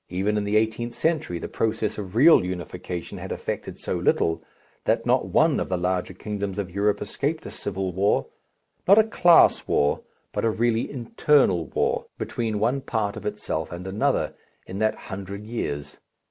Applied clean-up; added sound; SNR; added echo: none; none; none; none.